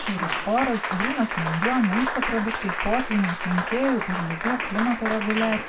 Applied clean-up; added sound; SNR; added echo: none; Applause; 3 dB; reverberation time 0.2 s.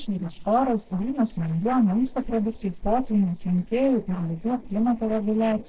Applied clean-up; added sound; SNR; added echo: neural separator model SepFormer DNS4.